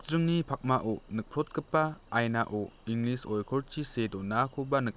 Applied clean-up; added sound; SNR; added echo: none; none; none; none.